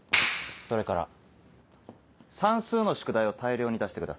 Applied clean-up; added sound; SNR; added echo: none; Clapping; -1 dB; none.